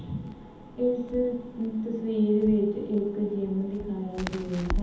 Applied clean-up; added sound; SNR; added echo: none; Crackle; 11 dB; reverberation time 0.8 s.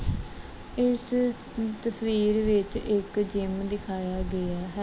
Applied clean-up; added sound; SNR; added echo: none; none; none; none.